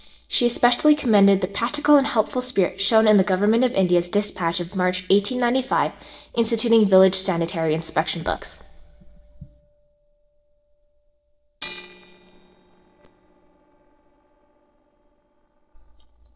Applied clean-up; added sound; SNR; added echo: neural separator model SepFormer DNS4.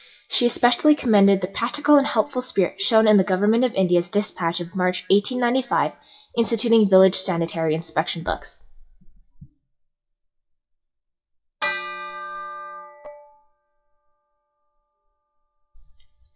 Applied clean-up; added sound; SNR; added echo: classical method WPE with log-MMSE.